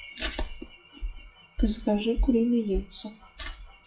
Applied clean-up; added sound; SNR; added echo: classical method WPE with log-MMSE.